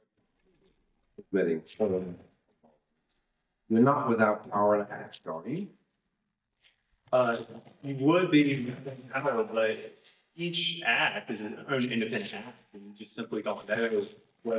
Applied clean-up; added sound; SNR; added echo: neural mask model DeepFilterNet 3.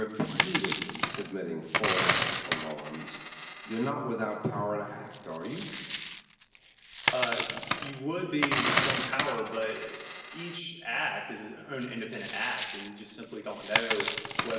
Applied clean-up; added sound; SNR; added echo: none; Coin (dropping); -3 dB; reverberation time 1.2 s.